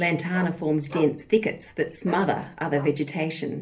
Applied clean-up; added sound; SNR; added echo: none; Bark; 17 dB; reverberation time 0.3 s.